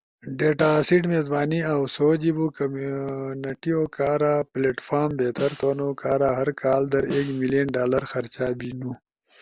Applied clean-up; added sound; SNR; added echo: none; Snare drum; 19 dB; none.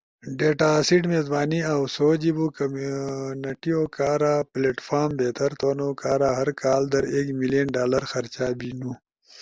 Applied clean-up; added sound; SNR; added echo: none; none; none; none.